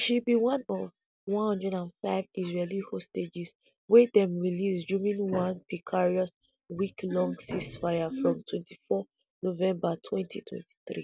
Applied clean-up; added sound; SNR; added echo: none; none; none; none.